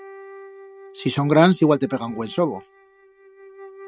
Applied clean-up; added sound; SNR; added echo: neural mask model RNNoise.